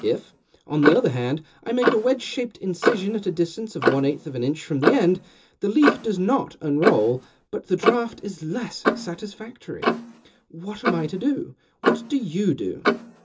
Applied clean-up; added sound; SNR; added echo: none; Clock; 3 dB; reverberation time 0.2 s.